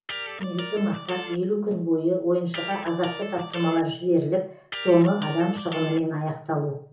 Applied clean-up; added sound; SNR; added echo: none; Electric guitar; 13 dB; reverberation time 0.8 s.